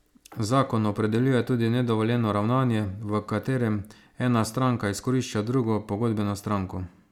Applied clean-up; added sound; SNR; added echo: none; none; none; none.